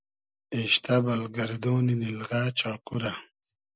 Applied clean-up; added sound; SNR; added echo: none; none; none; none.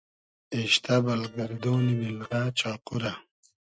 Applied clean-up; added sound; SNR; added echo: neural mask model RNNoise.